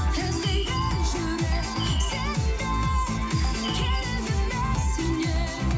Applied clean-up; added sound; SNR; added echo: none; Bird; 14 dB; reverberation time 0.4 s.